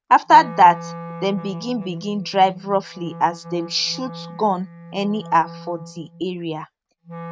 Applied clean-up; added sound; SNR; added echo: neural mask model RNNoise.